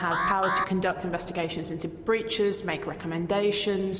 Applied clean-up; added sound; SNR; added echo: none; Alarm; 4 dB; none.